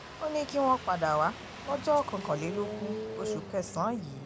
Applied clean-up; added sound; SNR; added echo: none; Engine starting; 9 dB; none.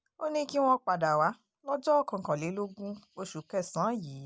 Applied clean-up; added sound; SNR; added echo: none; none; none; none.